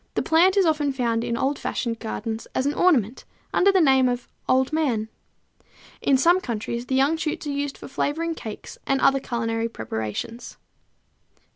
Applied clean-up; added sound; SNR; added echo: none; none; none; none.